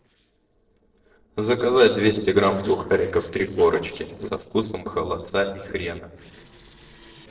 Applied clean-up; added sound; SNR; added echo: neural separator model SepFormer DNS4.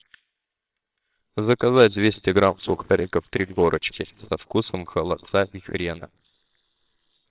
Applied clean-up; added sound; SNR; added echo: neural separator model SepFormer WHAMR!.